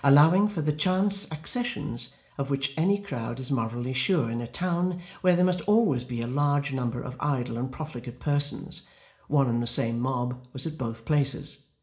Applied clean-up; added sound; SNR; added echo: none; none; none; reverberation time 0.4 s.